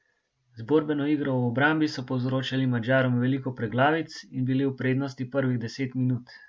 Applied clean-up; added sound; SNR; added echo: none; none; none; none.